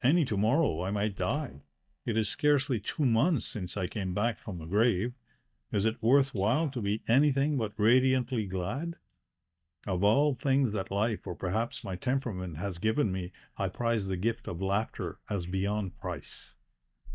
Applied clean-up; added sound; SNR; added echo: neural mask model DeepFilterNet 3.